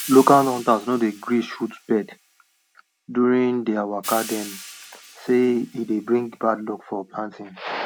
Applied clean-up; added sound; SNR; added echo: none; Hi-hat; 18 dB; none.